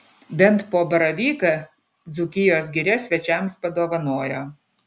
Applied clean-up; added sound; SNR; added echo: none; none; none; none.